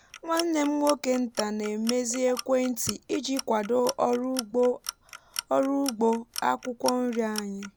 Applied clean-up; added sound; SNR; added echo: none; Clock; 13 dB; none.